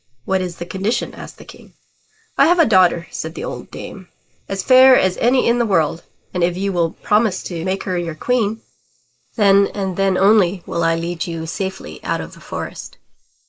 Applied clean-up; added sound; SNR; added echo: neural mask model Resemble Enhance denoiser.